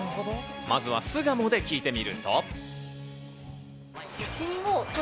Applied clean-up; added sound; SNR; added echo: none; none; none; none.